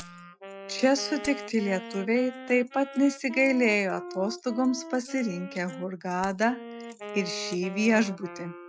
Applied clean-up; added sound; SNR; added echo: classical method Wiener filter.